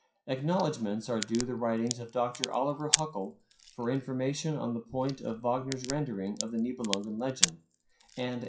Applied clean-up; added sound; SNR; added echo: classical method WPE with log-MMSE.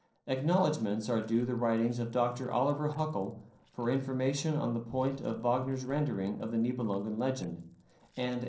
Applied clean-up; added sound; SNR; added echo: neural separator model SepFormer DNS4.